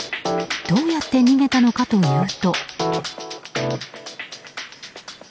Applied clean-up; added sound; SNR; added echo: none; none; none; none.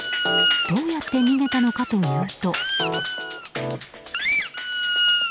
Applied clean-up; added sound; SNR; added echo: none; Squeak; -3 dB; none.